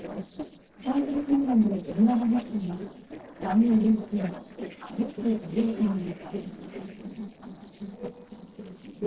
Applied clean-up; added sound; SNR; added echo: neural separator model SepFormer DNS4.